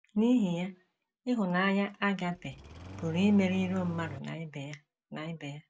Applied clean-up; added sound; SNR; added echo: none; Engine starting; 14 dB; none.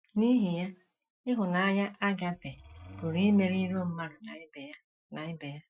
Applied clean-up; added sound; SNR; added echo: classical method Wiener filter.